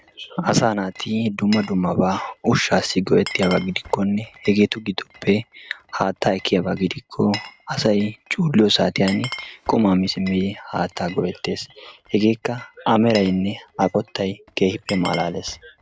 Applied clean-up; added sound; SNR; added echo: none; Glass; 18 dB; none.